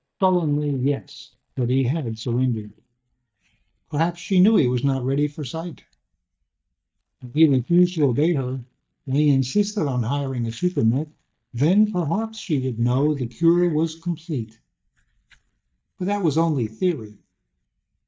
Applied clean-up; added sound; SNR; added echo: neural mask model DeepFilterNet 3.